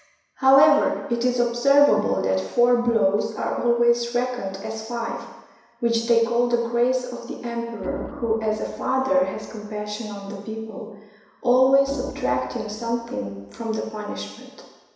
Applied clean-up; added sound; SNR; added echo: none; Organ; 15 dB; reverberation time 1.0 s.